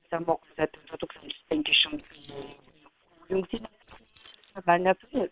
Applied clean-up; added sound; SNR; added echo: neural separator model SepFormer WHAM!.